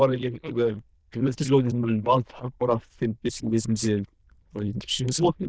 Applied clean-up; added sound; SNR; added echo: neural diffusion model UNIVERSE++.